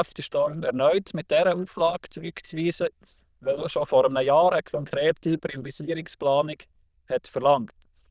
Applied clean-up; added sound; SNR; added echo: neural diffusion model UNIVERSE++.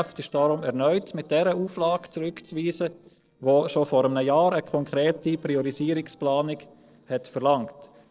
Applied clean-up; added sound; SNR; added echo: neural separator model SepFormer DNS4.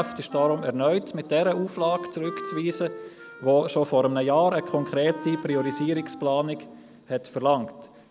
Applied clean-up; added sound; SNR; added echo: none; Wind instrument, woodwind instrument; 15 dB; none.